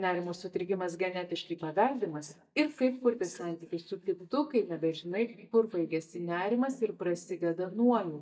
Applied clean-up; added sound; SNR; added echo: neural mask model DeepFilterNet 3.